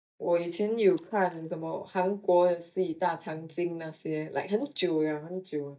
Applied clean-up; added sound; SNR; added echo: neural mask model DeepFilterNet 3.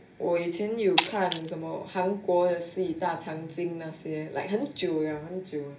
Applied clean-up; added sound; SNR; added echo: none; Shatter; 6 dB; reverberation time 0.3 s.